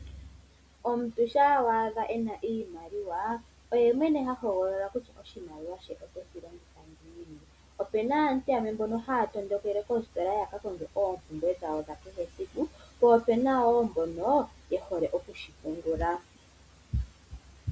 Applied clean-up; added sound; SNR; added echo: none; none; none; none.